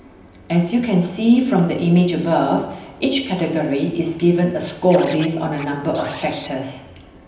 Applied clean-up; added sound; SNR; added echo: none; Scratching (performance technique); 19 dB; reverberation time 0.9 s.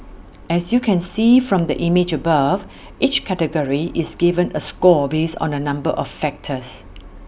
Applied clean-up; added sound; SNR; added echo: none; none; none; none.